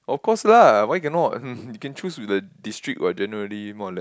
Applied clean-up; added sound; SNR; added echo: none; none; none; none.